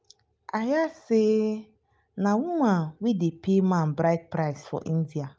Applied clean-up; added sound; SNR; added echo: none; none; none; none.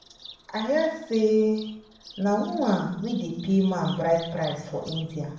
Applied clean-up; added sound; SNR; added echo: none; Bird vocalization, bird call, bird song; 20 dB; reverberation time 0.7 s.